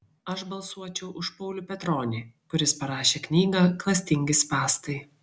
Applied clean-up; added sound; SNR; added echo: none; none; none; none.